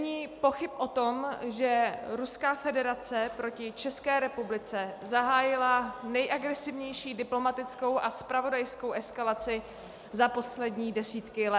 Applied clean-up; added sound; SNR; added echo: none; none; none; none.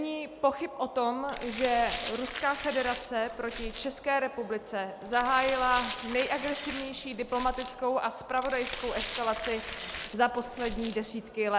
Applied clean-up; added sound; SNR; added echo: none; Glass; 10 dB; none.